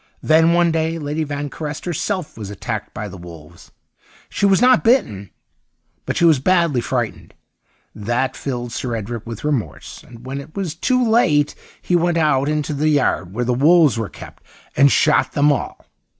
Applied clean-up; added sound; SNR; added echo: none; none; none; none.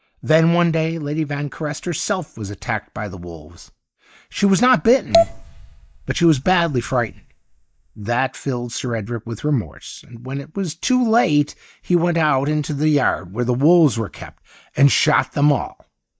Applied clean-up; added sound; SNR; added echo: neural mask model DeepFilterNet 3.